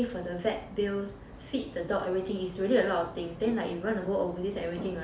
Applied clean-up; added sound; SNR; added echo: none; none; none; none.